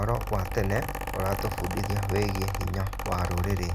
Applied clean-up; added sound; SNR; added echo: none; Mechanical fan; 4 dB; none.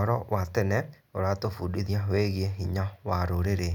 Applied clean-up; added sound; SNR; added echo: none; none; none; none.